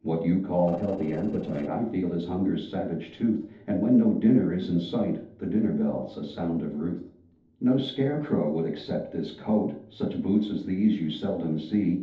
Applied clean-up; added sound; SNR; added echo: neural separator model SepFormer DNS4.